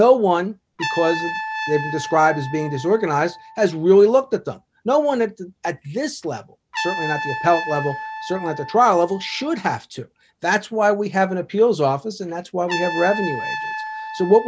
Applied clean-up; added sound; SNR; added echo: none; Trumpet; 11 dB; none.